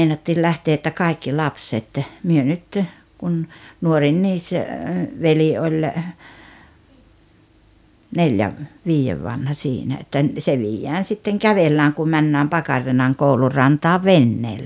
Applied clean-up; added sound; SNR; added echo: none; none; none; none.